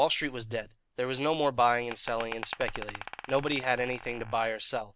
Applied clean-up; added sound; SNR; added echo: none; Glass; 13 dB; none.